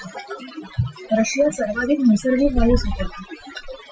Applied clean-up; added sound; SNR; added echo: classical method Wiener filter.